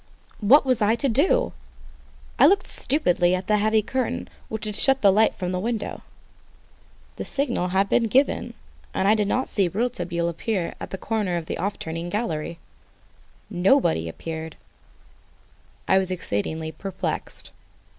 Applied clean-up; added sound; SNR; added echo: none; none; none; none.